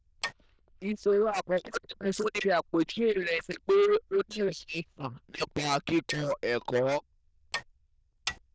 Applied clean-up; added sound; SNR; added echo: neural diffusion model UNIVERSE++.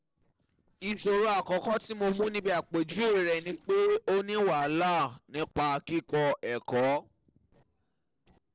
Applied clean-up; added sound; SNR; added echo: neural separator model SepFormer DNS4.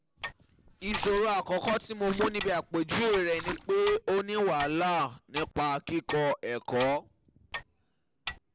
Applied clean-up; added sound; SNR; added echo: none; Clock + Splash, splatter; 11 dB; none.